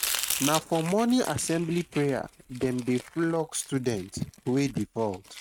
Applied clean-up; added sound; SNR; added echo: neural mask model RNNoise.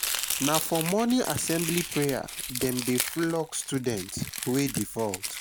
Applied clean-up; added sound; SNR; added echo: none; Domestic sounds, home sounds; 5 dB; none.